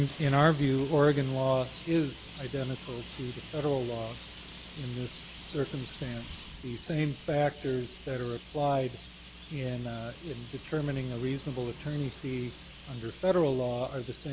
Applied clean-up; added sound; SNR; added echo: none; Traffic noise, roadway noise; 16 dB; none.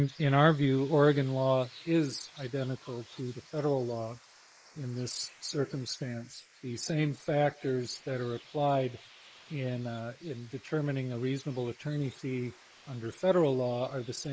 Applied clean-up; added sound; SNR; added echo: neural mask model Resemble Enhance denoiser.